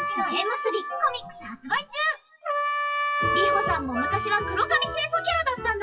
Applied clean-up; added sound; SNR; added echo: classical method WPE with log-MMSE.